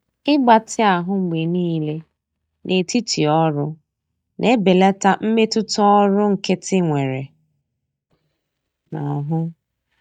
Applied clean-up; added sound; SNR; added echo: neural mask model DeepFilterNet 3.